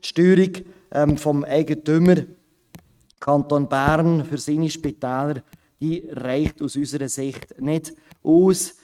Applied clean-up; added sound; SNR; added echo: neural mask model RNNoise.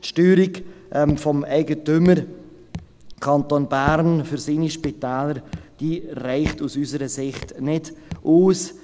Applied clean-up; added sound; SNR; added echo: none; Raindrop / Drip; 15 dB; none.